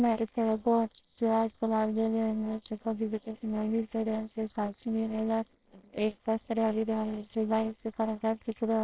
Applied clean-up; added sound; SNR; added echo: neural separator model SepFormer WHAMR!.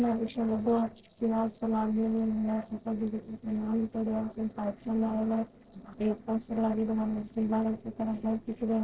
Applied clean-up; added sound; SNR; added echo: neural separator model SepFormer DNS4.